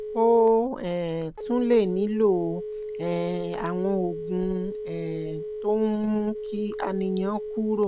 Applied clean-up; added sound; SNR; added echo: none; Telephone; 8 dB; none.